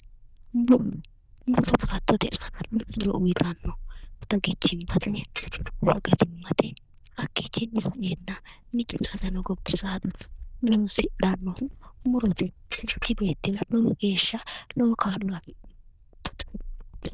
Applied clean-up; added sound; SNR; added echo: neural diffusion model UNIVERSE++.